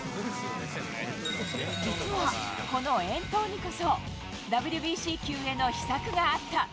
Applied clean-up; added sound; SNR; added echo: none; Mallet percussion; 18 dB; none.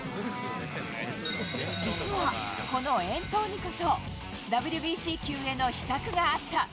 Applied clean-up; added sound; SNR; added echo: none; none; none; none.